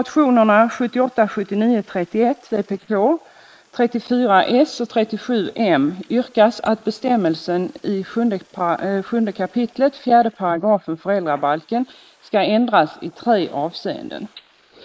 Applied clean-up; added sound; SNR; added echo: neural mask model Resemble Enhance denoiser.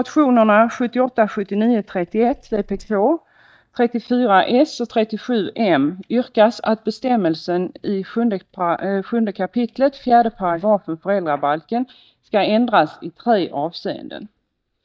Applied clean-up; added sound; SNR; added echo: neural mask model DeepFilterNet 3.